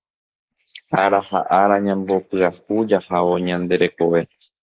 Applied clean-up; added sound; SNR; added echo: neural mask model Resemble Enhance denoiser.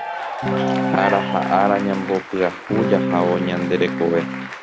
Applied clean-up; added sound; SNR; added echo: none; Applause / Cheering + Electric guitar / Strum; 2 dB; none.